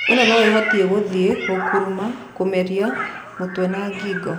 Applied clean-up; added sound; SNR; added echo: none; Meow; 5 dB; none.